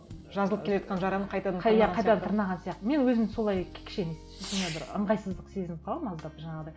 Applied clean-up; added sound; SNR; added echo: none; Fireworks; 19 dB; none.